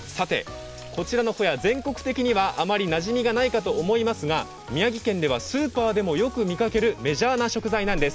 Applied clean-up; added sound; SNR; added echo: none; Sink (filling or washing) / Water tap, faucet; 17 dB; none.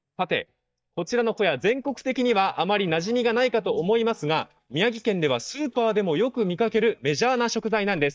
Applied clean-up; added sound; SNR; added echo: neural mask model DeepFilterNet 3.